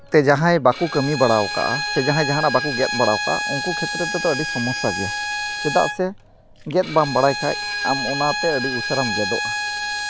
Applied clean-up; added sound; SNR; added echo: none; Bowed string instrument; 5 dB; none.